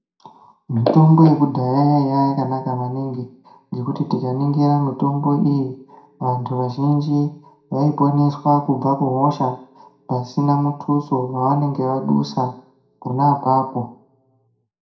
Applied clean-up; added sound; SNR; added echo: none; none; none; reverberation time 0.5 s.